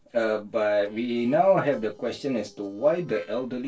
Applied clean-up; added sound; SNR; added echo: neural separator model SepFormer DNS4.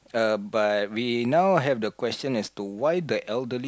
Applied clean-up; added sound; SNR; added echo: none; none; none; none.